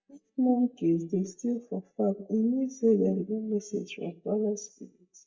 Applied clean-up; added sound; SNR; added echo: neural mask model DeepFilterNet 3.